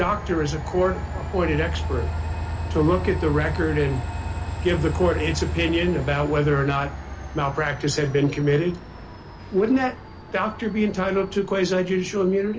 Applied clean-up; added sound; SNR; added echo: none; Train; 7 dB; none.